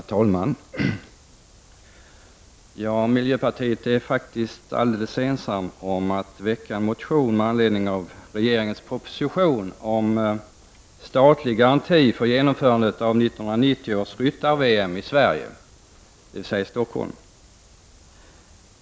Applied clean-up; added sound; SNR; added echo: none; Wind instrument, woodwind instrument; 19 dB; none.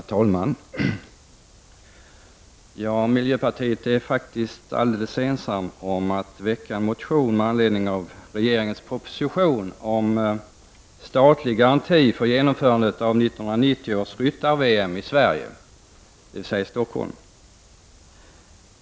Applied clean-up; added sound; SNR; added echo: none; none; none; none.